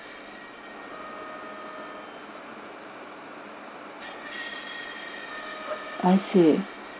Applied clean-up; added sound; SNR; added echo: none; Screech + Wind instrument, woodwind instrument; 13 dB; none.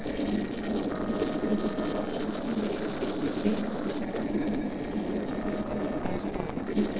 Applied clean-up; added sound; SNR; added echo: neural separator model SepFormer DNS4.